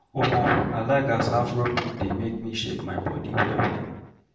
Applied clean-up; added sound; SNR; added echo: none; none; none; reverberation time 0.7 s.